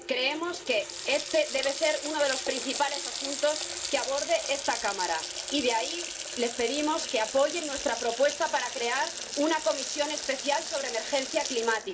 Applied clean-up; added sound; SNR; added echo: none; Water tap, faucet; 6 dB; reverberation time 0.2 s.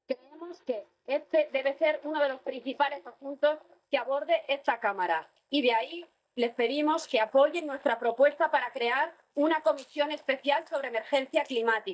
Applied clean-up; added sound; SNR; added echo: neural mask model DeepFilterNet 3.